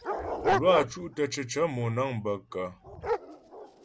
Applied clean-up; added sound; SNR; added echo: none; Dog; 3 dB; none.